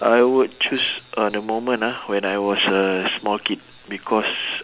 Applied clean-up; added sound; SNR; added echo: none; none; none; none.